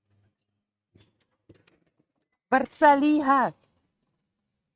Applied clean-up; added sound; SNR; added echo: neural mask model RNNoise.